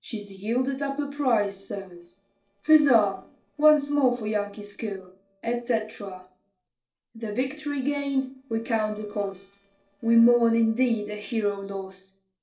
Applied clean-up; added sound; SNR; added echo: neural separator model SepFormer DNS4.